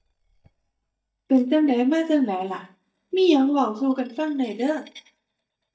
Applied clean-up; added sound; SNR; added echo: neural mask model DeepFilterNet 3.